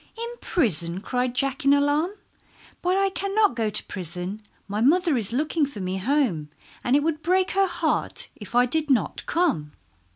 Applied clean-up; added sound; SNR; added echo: none; none; none; none.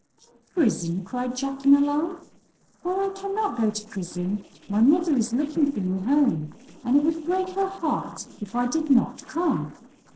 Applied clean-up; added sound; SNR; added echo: neural separator model SepFormer DNS4.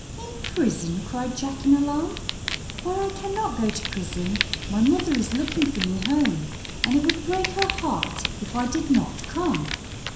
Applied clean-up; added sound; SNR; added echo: none; Fire; 6 dB; reverberation time 0.7 s.